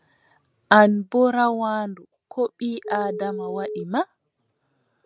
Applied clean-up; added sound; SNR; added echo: none; Telephone; 7 dB; none.